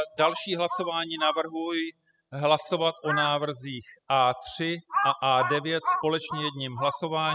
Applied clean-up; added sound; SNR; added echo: classical method spectral subtraction.